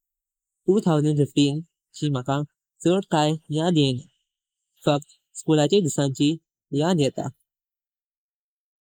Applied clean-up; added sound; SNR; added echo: neural mask model Resemble Enhance denoiser.